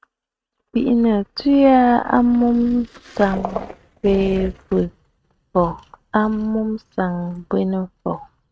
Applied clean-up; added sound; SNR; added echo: neural mask model RNNoise.